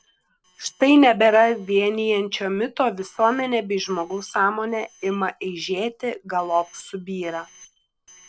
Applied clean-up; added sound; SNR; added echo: neural separator model SepFormer DNS4.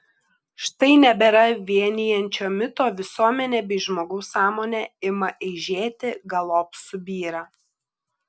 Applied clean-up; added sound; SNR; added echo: none; none; none; none.